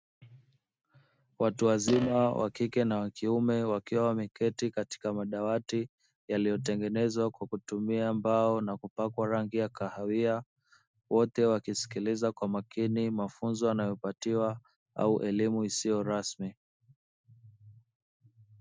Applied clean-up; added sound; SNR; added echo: neural mask model RNNoise.